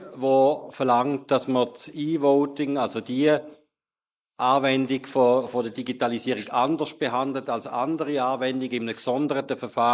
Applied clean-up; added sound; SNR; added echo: neural mask model Resemble Enhance denoiser.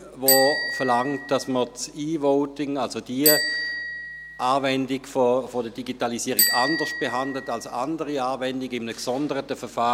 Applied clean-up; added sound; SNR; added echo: none; Bicycle bell; 4 dB; none.